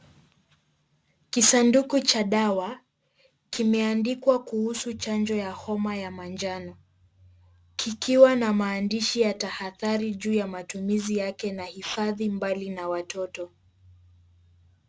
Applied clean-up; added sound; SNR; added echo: none; none; none; none.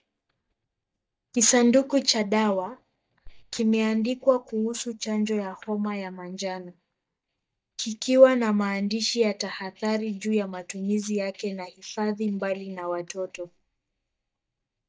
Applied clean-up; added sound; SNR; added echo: neural mask model DeepFilterNet 3.